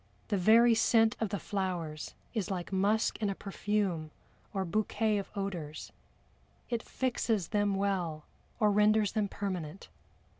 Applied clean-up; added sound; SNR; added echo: none; none; none; none.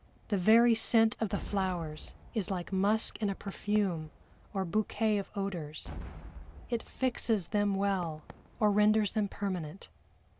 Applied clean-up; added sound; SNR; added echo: none; Cheering / Fireworks; 18 dB; none.